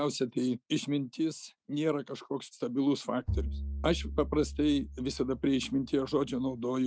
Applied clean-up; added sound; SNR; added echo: none; Bowed string instrument; 7 dB; none.